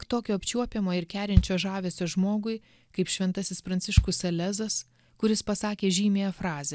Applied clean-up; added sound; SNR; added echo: none; Bass drum; 3 dB; none.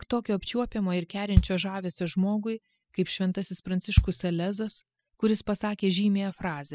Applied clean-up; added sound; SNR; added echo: classical method spectral subtraction.